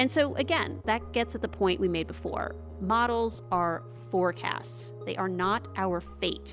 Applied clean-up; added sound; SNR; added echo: none; none; none; none.